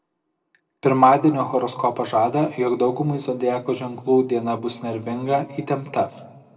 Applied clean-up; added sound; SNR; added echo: none; none; none; reverberation time 1.2 s.